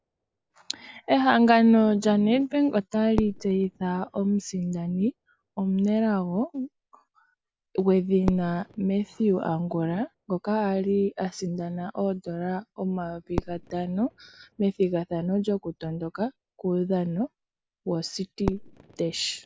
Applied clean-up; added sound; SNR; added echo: none; Fireworks; 16 dB; none.